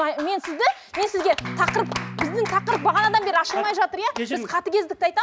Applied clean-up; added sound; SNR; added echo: none; Electric guitar / Strum; 11 dB; none.